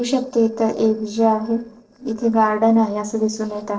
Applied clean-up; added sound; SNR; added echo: neural separator model SepFormer DNS4.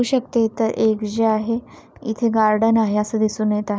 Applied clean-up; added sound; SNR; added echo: none; none; none; none.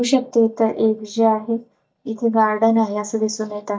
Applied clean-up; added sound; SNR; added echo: neural mask model DeepFilterNet 3.